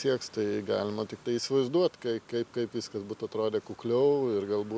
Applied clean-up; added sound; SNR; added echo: none; none; none; none.